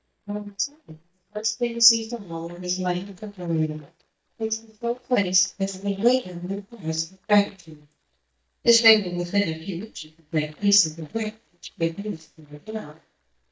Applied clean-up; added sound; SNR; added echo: neural mask model DeepFilterNet 3.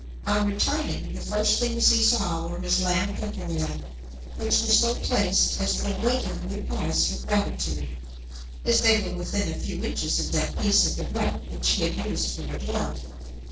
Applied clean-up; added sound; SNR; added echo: neural separator model SepFormer DNS4.